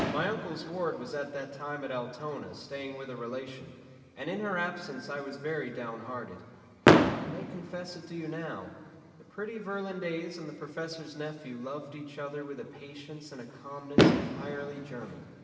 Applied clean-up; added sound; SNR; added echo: none; Fireworks; -4 dB; reverberation time 2.0 s.